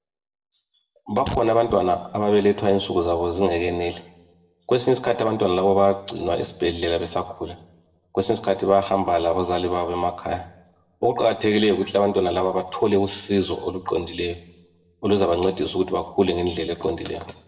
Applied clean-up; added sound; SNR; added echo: neural separator model SepFormer DNS4.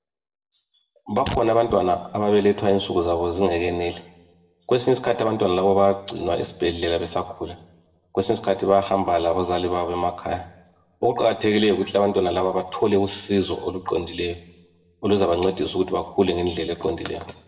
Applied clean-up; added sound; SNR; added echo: none; Fart; 13 dB; reverberation time 0.6 s.